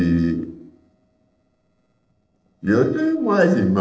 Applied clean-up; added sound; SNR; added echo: neural separator model SepFormer DNS4.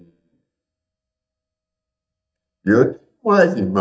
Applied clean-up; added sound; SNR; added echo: neural mask model DeepFilterNet 3.